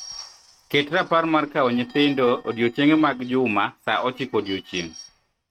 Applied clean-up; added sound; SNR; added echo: neural mask model RNNoise.